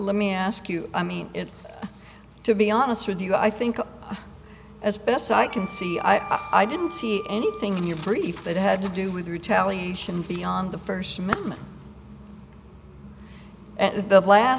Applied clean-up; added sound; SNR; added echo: none; Wind instrument, woodwind instrument; 16 dB; none.